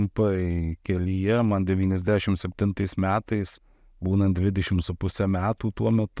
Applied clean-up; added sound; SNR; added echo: none; none; none; none.